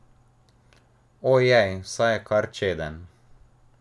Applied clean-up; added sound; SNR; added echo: none; none; none; none.